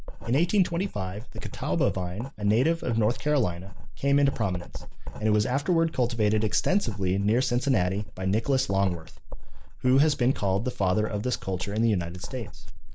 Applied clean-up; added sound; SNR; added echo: neural mask model Resemble Enhance denoiser.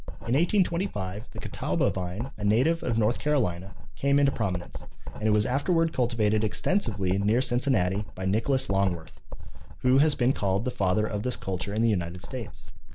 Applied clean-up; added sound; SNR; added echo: none; Writing; 3 dB; none.